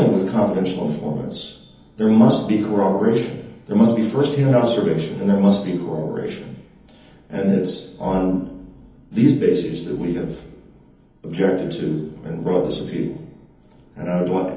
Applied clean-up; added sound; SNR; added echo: none; none; none; reverberation time 1.3 s.